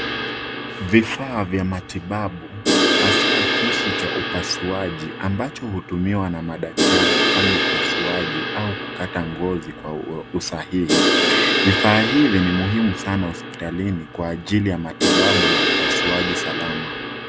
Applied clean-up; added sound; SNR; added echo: none; Crash cymbal; -2 dB; none.